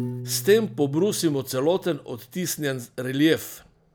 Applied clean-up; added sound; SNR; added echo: none; Piano; 15 dB; none.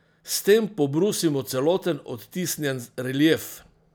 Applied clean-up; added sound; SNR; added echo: none; none; none; none.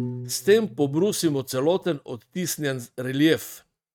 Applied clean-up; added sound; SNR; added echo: neural mask model RNNoise.